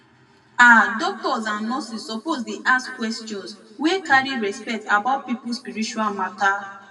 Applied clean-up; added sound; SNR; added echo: none; none; none; reverberation time 1.4 s.